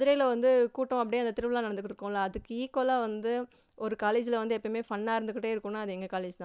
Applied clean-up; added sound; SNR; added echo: none; none; none; none.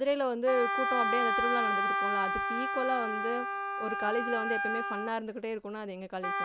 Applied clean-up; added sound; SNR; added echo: none; Wind instrument, woodwind instrument; -1 dB; none.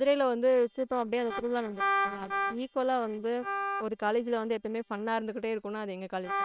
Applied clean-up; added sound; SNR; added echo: neural separator model SepFormer WHAM!.